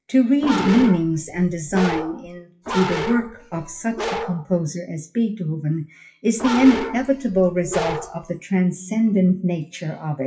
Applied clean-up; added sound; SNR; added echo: classical method WPE with log-MMSE.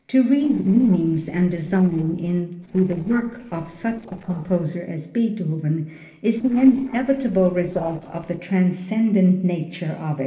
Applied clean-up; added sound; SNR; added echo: neural separator model SepFormer DNS4.